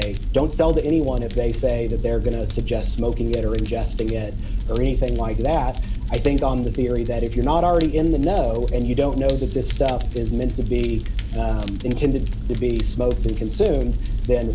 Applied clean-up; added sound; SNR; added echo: none; Fire; 1 dB; none.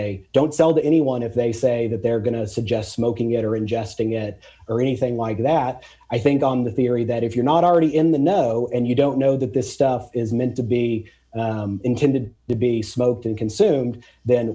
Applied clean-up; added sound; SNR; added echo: none; none; none; none.